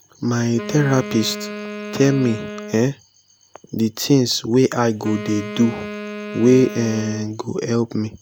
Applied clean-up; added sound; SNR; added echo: none; Wind instrument, woodwind instrument; 12 dB; none.